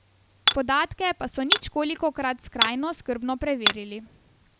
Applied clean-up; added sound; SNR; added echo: none; Hammer; 2 dB; none.